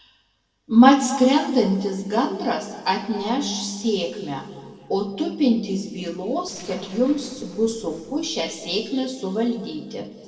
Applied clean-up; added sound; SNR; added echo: neural separator model SepFormer DNS4.